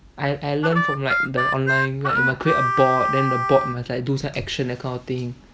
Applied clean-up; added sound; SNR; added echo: none; Harmonica; 0 dB; none.